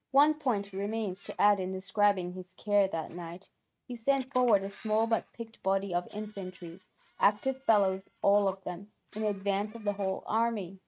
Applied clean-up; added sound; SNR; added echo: neural mask model RNNoise.